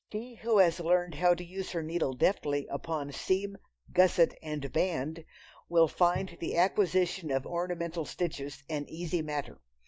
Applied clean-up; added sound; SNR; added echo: neural mask model DeepFilterNet 3.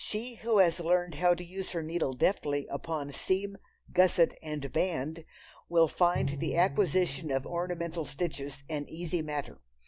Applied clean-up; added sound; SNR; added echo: none; Bowed string instrument; 9 dB; none.